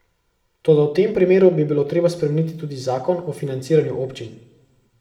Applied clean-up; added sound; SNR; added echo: none; none; none; reverberation time 0.7 s.